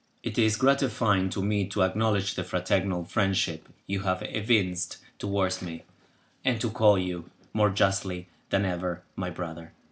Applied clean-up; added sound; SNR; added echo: none; none; none; none.